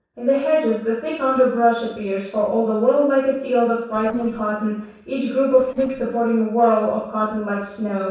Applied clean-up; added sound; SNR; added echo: neural separator model SepFormer DNS4.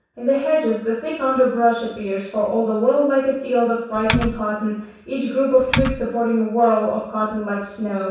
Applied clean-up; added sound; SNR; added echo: none; Typing; 3 dB; reverberation time 0.7 s.